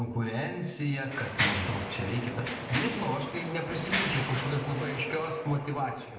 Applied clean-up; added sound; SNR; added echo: none; Mechanisms; 4 dB; reverberation time 0.9 s.